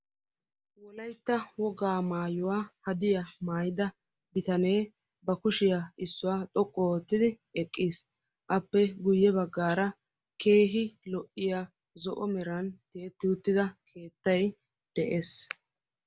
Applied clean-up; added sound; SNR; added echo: none; none; none; none.